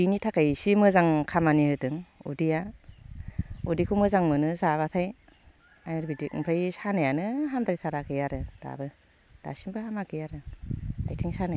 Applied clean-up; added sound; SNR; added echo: none; none; none; none.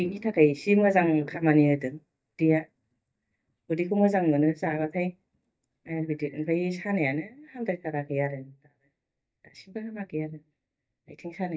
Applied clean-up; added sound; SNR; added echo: neural mask model DeepFilterNet 3.